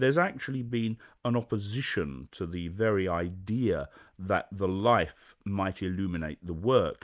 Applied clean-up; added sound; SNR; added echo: none; none; none; none.